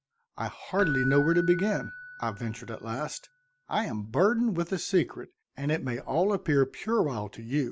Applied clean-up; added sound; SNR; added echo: none; Keyboard (musical); 13 dB; none.